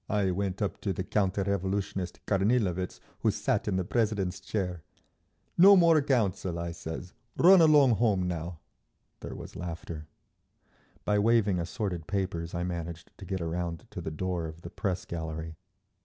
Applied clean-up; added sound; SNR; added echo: none; none; none; none.